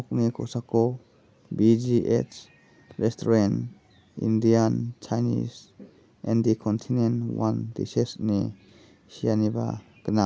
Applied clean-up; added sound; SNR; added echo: none; none; none; none.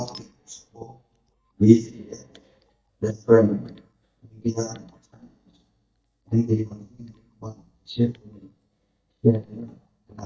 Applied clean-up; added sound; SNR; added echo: neural mask model DeepFilterNet 3.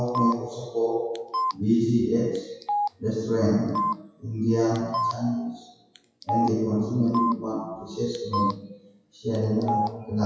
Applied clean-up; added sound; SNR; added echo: classical method WPE with log-MMSE.